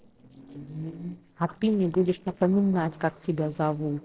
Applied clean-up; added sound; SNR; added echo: neural separator model SepFormer DNS4.